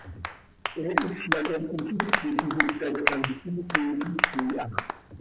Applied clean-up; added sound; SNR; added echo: none; Applause; 0 dB; none.